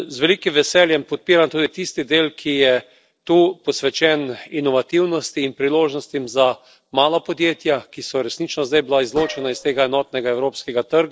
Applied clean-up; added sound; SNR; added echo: neural separator model SepFormer DNS4.